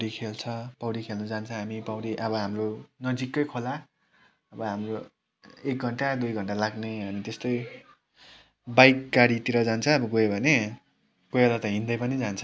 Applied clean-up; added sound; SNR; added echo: none; none; none; none.